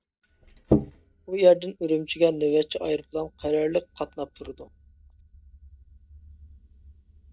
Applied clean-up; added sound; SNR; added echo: neural mask model DeepFilterNet 3.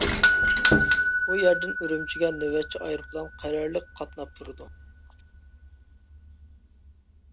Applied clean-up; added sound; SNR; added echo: none; Doorbell; -3 dB; none.